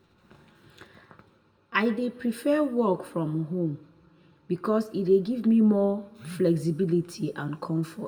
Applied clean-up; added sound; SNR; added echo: none; none; none; reverberation time 1.4 s.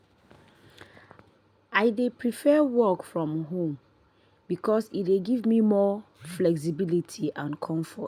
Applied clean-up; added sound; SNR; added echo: none; none; none; none.